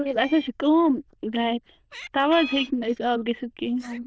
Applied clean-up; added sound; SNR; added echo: neural diffusion model UNIVERSE++.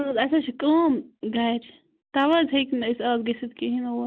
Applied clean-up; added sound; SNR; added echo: none; none; none; none.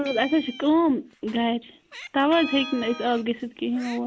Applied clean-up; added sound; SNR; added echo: none; Meow + Wind instrument, woodwind instrument; 16 dB; none.